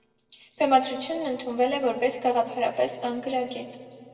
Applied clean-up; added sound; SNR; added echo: neural separator model SepFormer DNS4.